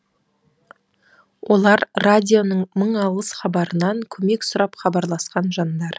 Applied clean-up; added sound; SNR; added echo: none; none; none; none.